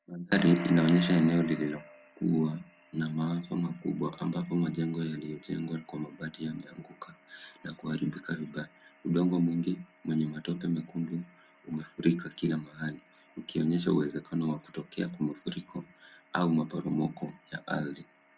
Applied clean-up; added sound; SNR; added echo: none; none; none; none.